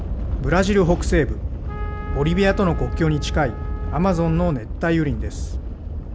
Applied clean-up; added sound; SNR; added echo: none; Trumpet; 19 dB; none.